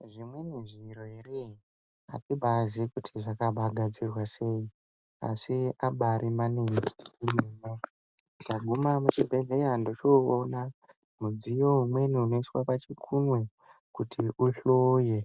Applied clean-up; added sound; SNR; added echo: none; none; none; none.